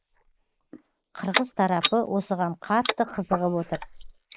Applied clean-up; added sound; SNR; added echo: neural mask model Resemble Enhance denoiser.